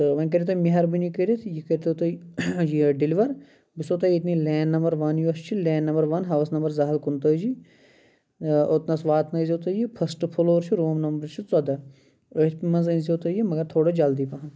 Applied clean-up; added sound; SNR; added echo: none; none; none; none.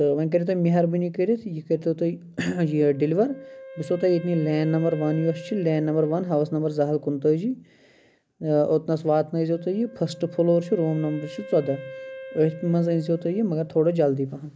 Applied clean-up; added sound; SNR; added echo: none; Wind instrument, woodwind instrument; 19 dB; none.